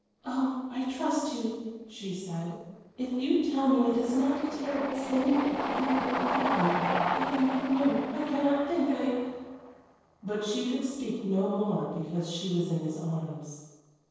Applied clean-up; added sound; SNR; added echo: neural separator model SepFormer DNS4.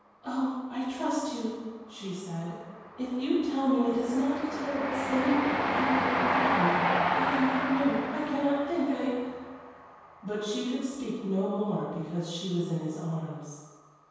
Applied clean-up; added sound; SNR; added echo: none; Train; 3 dB; reverberation time 1.2 s.